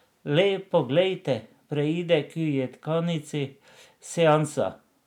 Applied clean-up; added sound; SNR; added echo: none; none; none; none.